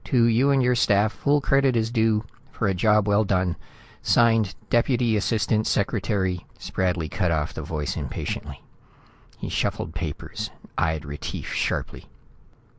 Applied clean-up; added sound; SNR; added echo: none; none; none; none.